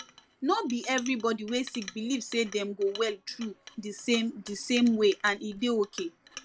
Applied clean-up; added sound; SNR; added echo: none; Chink, clink; 18 dB; none.